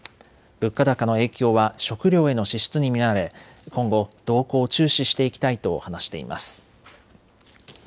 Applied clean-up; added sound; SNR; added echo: none; none; none; none.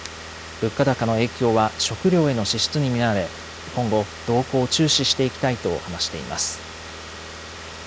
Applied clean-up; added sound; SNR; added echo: none; Car; 13 dB; none.